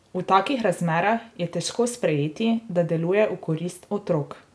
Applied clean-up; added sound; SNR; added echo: none; none; none; none.